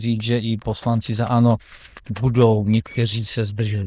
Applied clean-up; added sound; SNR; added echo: neural diffusion model UNIVERSE++.